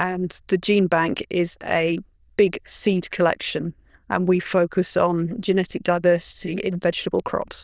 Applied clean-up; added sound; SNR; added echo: neural diffusion model UNIVERSE++.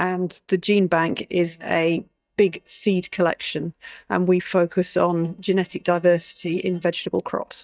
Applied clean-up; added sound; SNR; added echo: neural mask model DeepFilterNet 3.